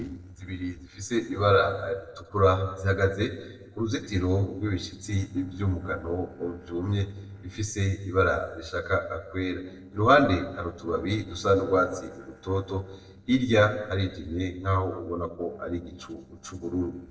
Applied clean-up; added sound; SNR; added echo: neural separator model SepFormer DNS4.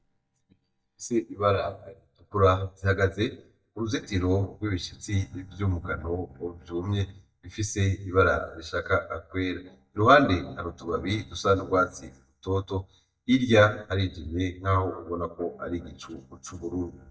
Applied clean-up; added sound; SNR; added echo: neural mask model DeepFilterNet 3.